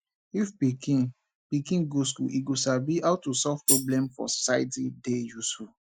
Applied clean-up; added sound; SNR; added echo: classical method Wiener filter.